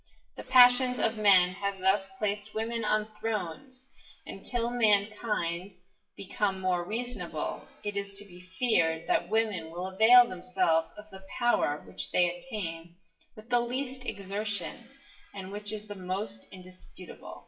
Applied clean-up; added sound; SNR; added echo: classical method WPE with log-MMSE.